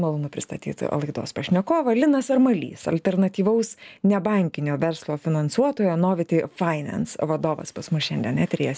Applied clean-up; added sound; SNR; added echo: none; none; none; none.